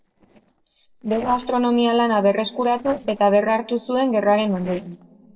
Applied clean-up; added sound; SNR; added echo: neural separator model SepFormer DNS4.